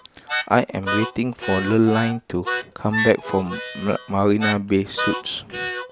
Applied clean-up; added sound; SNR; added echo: none; Harmonica; 7 dB; none.